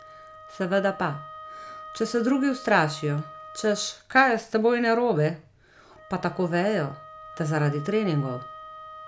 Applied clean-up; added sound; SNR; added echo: none; Wind instrument, woodwind instrument; 17 dB; none.